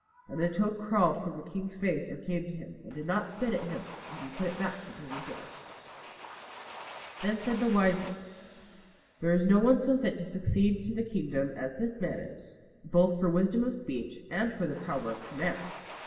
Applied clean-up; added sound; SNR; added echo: none; Domestic sounds, home sounds; 18 dB; reverberation time 2.2 s.